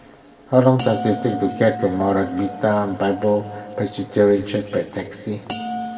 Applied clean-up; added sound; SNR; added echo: none; Bell; 12 dB; reverberation time 2.2 s.